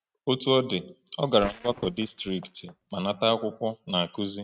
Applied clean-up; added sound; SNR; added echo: neural mask model RNNoise.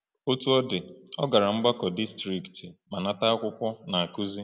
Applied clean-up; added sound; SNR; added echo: none; none; none; none.